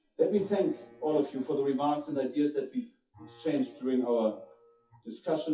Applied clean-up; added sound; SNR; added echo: classical method WPE with log-MMSE.